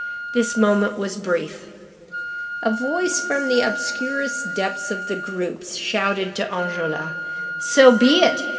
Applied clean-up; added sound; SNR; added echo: none; Wind instrument, woodwind instrument; 8 dB; reverberation time 2.3 s.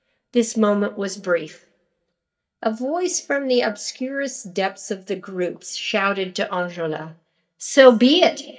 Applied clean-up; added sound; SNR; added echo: neural mask model DeepFilterNet 3.